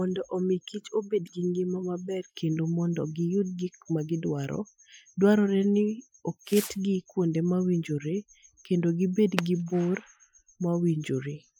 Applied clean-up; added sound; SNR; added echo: classical method Wiener filter.